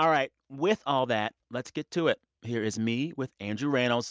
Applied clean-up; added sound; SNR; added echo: none; none; none; none.